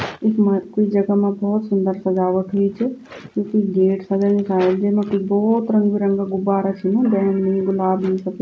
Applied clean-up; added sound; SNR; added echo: none; none; none; none.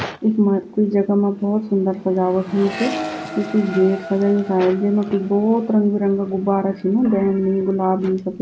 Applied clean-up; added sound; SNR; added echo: none; Accelerating, revving, vroom; 16 dB; none.